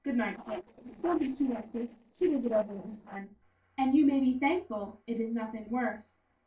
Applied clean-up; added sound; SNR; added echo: neural separator model SepFormer DNS4.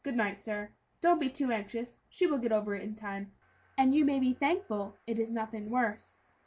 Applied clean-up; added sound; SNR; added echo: none; none; none; none.